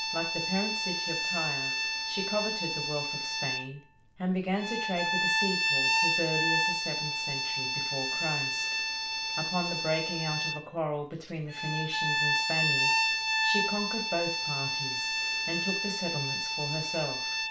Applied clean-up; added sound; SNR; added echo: none; Bowed string instrument; -5 dB; reverberation time 0.4 s.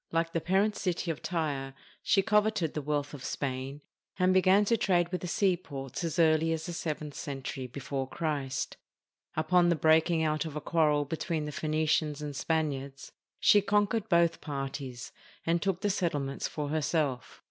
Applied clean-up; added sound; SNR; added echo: none; none; none; none.